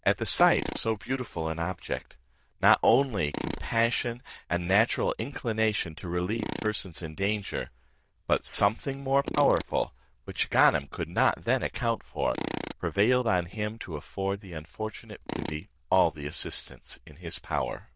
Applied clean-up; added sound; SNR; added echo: neural diffusion model UNIVERSE++.